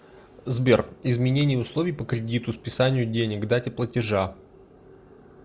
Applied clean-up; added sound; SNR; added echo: none; none; none; none.